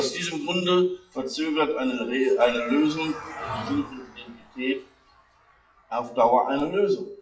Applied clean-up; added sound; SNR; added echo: classical method WPE with log-MMSE.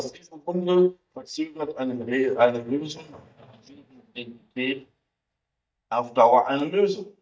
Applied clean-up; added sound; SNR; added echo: neural mask model DeepFilterNet 3.